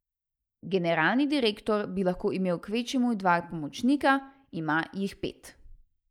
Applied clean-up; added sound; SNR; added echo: neural mask model Resemble Enhance denoiser.